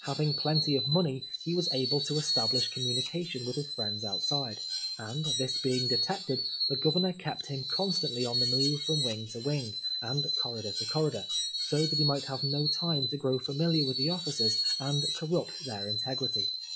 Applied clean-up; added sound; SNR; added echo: classical method log-MMSE.